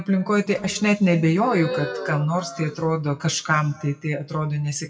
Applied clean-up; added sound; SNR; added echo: classical method WPE with log-MMSE.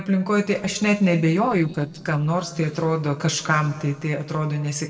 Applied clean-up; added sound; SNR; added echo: neural separator model SepFormer DNS4.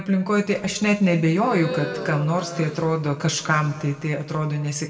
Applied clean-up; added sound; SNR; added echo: none; Crowd; 11 dB; reverberation time 1.4 s.